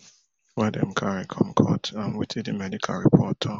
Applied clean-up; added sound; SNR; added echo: none; none; none; none.